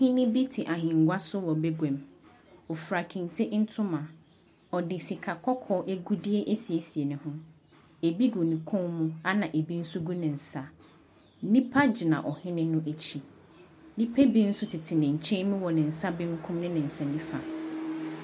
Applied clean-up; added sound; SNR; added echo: none; none; none; none.